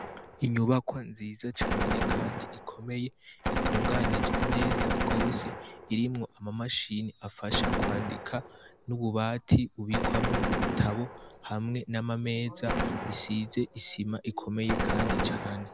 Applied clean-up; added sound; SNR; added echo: none; Gunshot, gunfire; 0 dB; none.